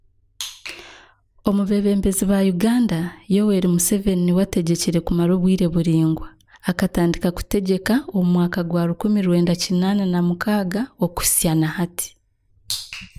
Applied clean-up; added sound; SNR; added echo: none; none; none; none.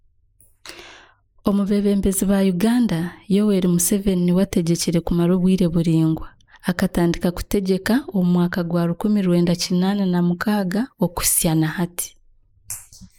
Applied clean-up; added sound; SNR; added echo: neural mask model Resemble Enhance denoiser.